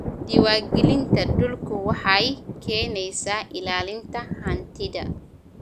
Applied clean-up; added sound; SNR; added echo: none; Thunder; -1 dB; none.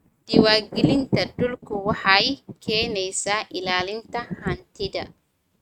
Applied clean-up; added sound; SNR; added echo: neural mask model RNNoise.